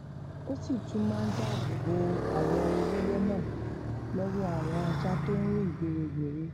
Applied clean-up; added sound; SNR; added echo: none; Motorcycle; 0 dB; none.